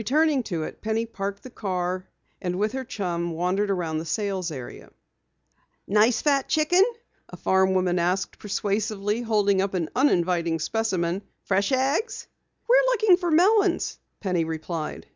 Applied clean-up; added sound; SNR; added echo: none; none; none; none.